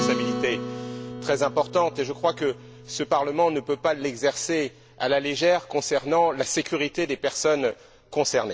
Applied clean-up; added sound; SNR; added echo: none; Acoustic guitar; 11 dB; none.